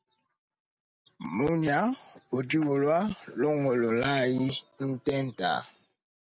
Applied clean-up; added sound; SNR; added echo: none; none; none; none.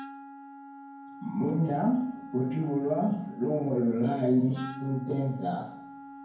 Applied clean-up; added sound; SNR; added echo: none; Wind instrument, woodwind instrument; 16 dB; reverberation time 0.9 s.